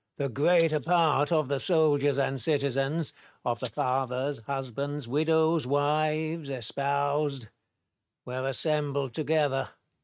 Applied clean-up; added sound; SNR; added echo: neural mask model RNNoise.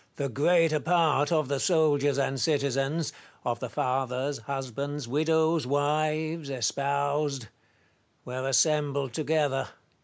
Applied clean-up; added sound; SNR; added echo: none; none; none; none.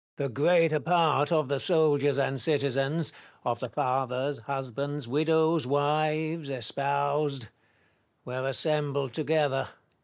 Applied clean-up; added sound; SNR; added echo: neural mask model DeepFilterNet 3.